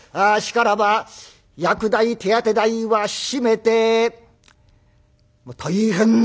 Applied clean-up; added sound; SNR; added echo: none; none; none; none.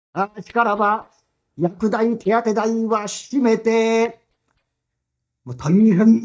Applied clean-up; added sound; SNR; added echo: neural mask model DeepFilterNet 3.